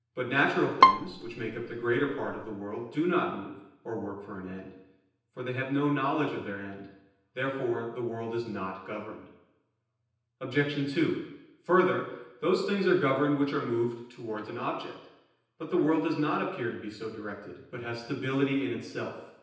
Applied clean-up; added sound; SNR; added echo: none; Bowed string instrument; -4 dB; reverberation time 0.9 s.